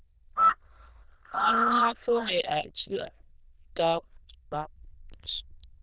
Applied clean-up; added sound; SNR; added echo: neural diffusion model UNIVERSE++.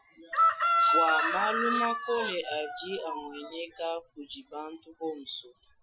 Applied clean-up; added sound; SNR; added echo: classical method Wiener filter.